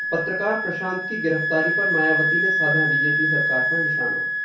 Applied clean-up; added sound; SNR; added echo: none; Wind instrument, woodwind instrument; -4 dB; reverberation time 0.5 s.